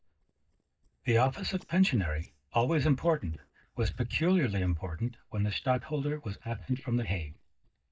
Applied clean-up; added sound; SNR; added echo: neural mask model DeepFilterNet 3.